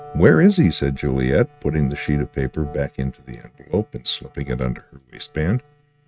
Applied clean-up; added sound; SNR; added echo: neural mask model RNNoise.